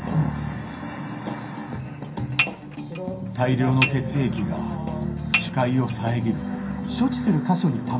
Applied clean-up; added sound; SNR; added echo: none; Dishes, pots, and pans / Chink, clink; 7 dB; reverberation time 0.3 s.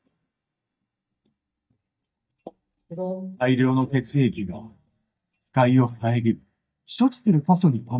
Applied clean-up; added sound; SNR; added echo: neural mask model DeepFilterNet 3.